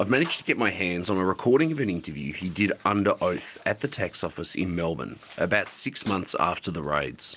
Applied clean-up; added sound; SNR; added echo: none; none; none; none.